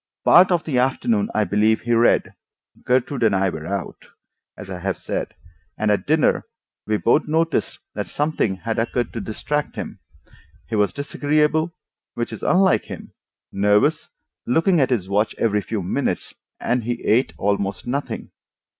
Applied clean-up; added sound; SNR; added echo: none; none; none; none.